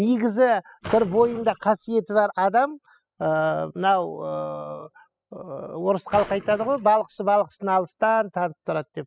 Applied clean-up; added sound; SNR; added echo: classical method spectral subtraction.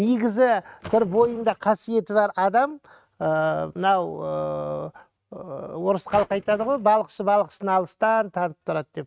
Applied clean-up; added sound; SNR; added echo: neural mask model RNNoise.